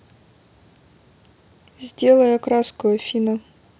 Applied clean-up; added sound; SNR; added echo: none; none; none; none.